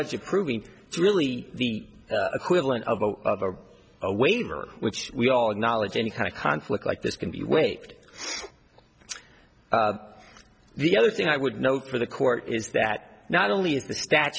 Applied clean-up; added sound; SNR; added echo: none; none; none; none.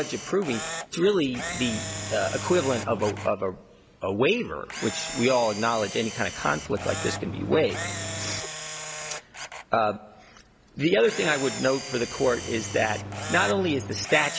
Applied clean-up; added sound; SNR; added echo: none; Engine starting + Camera; 9 dB; none.